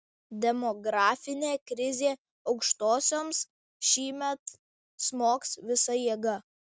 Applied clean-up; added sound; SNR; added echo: none; none; none; none.